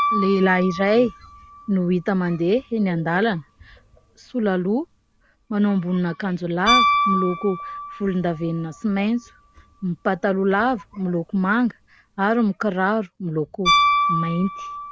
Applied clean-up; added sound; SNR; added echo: none; Piano; 5 dB; none.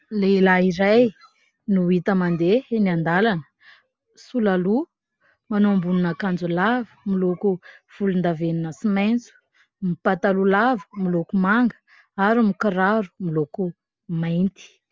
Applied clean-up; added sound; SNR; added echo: none; none; none; none.